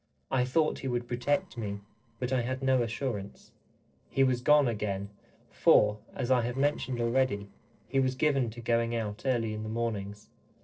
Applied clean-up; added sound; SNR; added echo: neural separator model SepFormer DNS4.